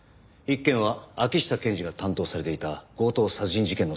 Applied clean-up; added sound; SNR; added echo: none; none; none; none.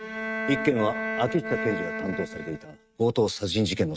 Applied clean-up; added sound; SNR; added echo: neural mask model RNNoise.